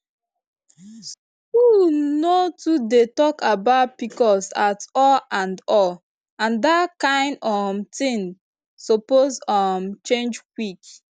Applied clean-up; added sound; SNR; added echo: none; none; none; none.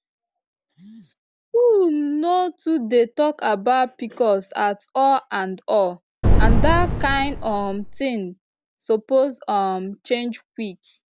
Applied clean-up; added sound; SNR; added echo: none; Boom; -5 dB; none.